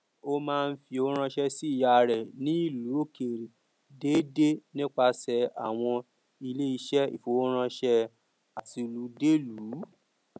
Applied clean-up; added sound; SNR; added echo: none; none; none; none.